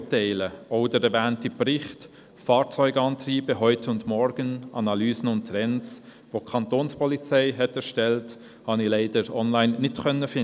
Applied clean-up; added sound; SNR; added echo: none; none; none; none.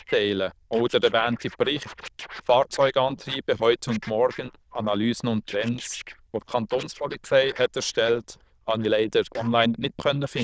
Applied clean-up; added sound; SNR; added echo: neural diffusion model UNIVERSE++.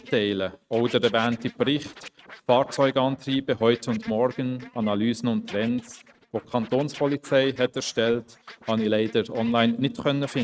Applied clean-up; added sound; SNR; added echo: neural mask model RNNoise.